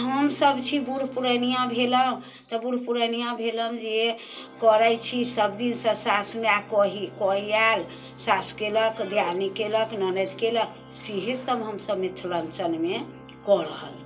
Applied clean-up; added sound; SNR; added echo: none; Organ; 20 dB; reverberation time 0.2 s.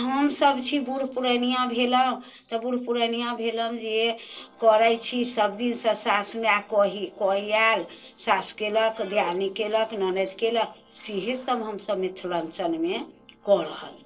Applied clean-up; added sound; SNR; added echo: neural separator model SepFormer DNS4.